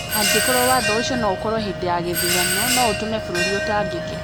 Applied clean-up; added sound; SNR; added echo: none; Bell + Doorbell; -1 dB; none.